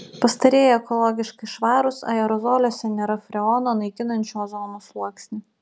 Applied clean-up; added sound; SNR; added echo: none; none; none; none.